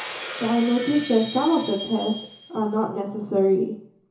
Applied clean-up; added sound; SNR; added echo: none; Shatter; 14 dB; reverberation time 0.7 s.